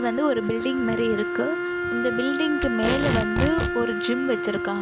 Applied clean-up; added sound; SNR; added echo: none; Packing tape, duct tape + Wind instrument, woodwind instrument; 1 dB; none.